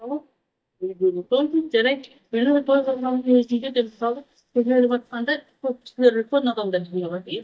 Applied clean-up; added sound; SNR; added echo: neural mask model DeepFilterNet 3.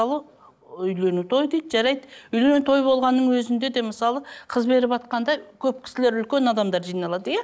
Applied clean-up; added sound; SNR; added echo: none; none; none; none.